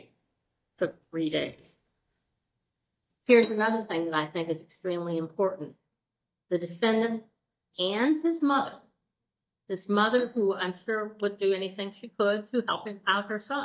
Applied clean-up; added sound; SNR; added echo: neural mask model DeepFilterNet 3.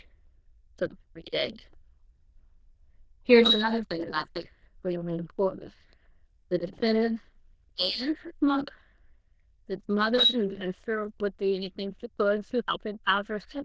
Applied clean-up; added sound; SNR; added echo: neural diffusion model UNIVERSE++.